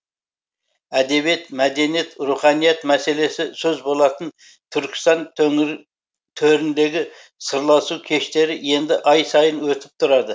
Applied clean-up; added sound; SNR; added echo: none; none; none; none.